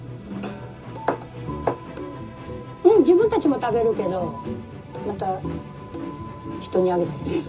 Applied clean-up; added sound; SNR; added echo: none; Musical instrument; 15 dB; reverberation time 0.2 s.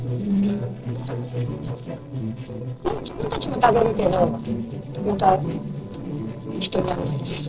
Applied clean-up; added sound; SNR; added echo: neural separator model SepFormer DNS4.